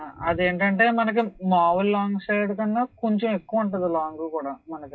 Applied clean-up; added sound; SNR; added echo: classical method WPE with log-MMSE.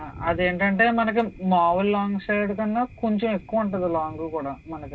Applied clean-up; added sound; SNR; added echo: none; Thunder; 19 dB; reverberation time 0.2 s.